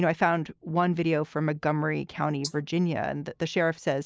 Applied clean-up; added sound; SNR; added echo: neural mask model Resemble Enhance denoiser.